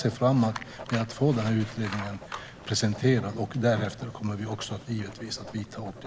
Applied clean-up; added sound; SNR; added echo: none; Writing; 19 dB; none.